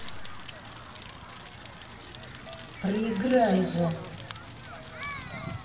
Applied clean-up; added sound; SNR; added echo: none; Crackle; 9 dB; reverberation time 1.2 s.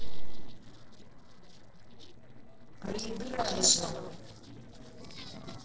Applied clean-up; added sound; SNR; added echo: neural separator model SepFormer DNS4.